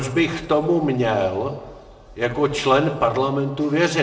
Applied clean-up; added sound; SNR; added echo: none; none; none; reverberation time 0.7 s.